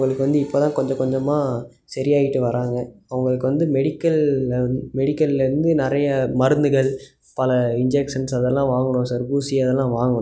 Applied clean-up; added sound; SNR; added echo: none; none; none; none.